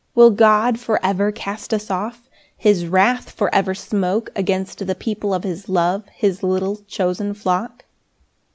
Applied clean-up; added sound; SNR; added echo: none; none; none; none.